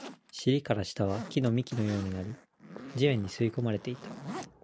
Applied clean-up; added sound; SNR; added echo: none; Zipper (clothing); 15 dB; none.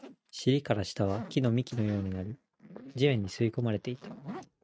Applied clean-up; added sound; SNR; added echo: neural mask model RNNoise.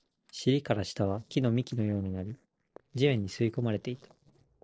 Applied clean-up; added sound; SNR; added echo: neural separator model SepFormer DNS4.